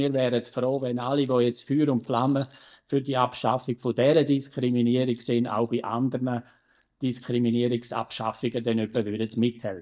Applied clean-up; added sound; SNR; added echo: neural mask model DeepFilterNet 3.